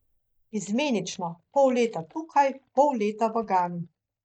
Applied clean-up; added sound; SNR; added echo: neural mask model DeepFilterNet 3.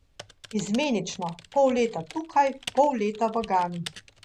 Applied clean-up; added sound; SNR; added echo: none; Typing; 19 dB; none.